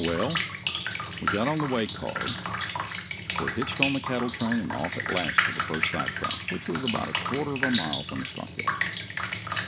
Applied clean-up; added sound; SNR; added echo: none; Drip; -4 dB; none.